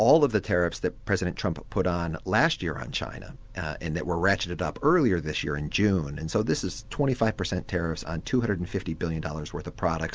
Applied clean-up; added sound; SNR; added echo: none; none; none; none.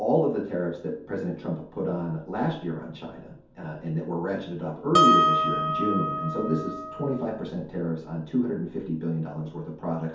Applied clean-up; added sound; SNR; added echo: none; Harp; -4 dB; reverberation time 0.6 s.